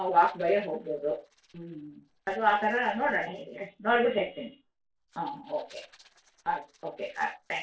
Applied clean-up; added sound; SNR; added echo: neural separator model SepFormer DNS4.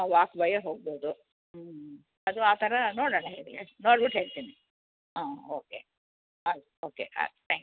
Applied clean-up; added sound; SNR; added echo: none; none; none; none.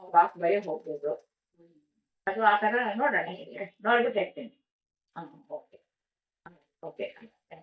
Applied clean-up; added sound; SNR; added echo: neural mask model DeepFilterNet 3.